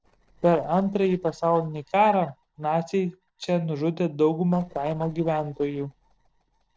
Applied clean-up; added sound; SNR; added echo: neural separator model SepFormer DNS4.